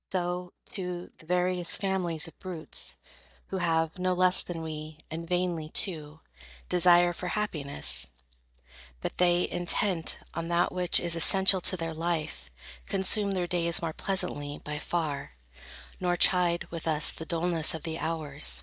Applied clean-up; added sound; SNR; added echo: neural mask model DeepFilterNet 3.